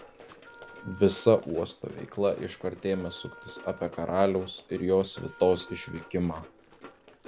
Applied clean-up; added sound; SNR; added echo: none; Wind instrument, woodwind instrument + Run; 20 dB; none.